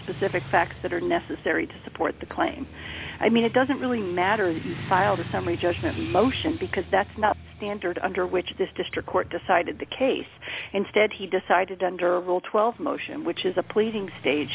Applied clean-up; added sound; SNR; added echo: none; Motorcycle / Traffic noise, roadway noise; 15 dB; none.